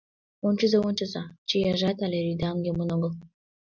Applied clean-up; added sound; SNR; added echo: none; none; none; none.